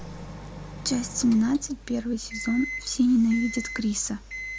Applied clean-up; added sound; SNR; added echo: none; Microwave oven; 13 dB; none.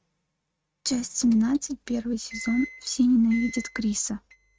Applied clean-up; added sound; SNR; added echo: neural mask model RNNoise.